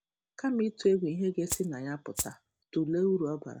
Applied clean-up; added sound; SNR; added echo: none; Rattle (instrument); 7 dB; none.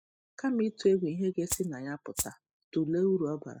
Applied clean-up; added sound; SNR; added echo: classical method spectral subtraction.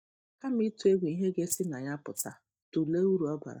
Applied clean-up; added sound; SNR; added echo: neural mask model DeepFilterNet 3.